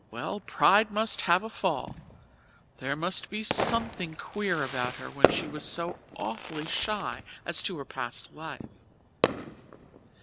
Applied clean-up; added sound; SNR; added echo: none; Fireworks; 4 dB; none.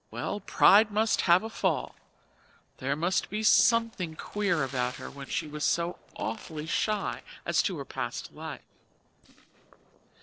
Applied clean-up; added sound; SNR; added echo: neural separator model SepFormer DNS4.